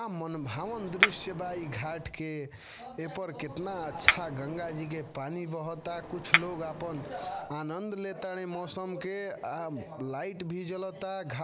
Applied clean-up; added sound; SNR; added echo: none; Chink, clink; -3 dB; none.